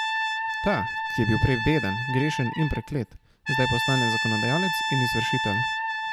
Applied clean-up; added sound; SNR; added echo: none; Brass instrument; 1 dB; none.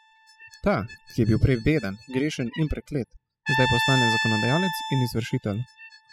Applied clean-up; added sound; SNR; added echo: classical method spectral subtraction.